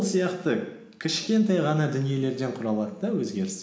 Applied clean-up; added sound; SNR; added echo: none; none; none; none.